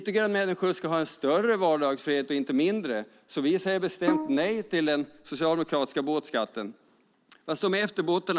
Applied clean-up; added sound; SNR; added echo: none; Bowed string instrument; 7 dB; none.